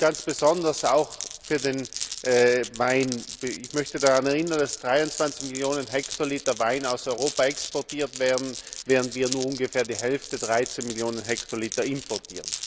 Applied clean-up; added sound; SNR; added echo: none; Glass; 11 dB; none.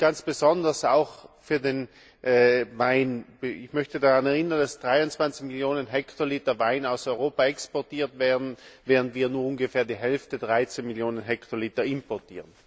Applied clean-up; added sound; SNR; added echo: none; none; none; none.